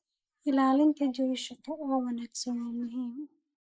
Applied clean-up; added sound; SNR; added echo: neural mask model Resemble Enhance denoiser.